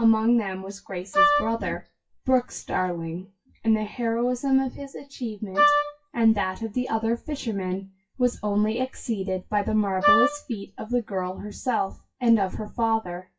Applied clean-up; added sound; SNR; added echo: classical method WPE with log-MMSE.